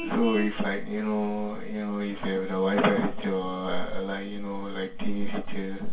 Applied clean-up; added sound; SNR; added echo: none; Vehicle horn, car horn, honking; 18 dB; reverberation time 0.2 s.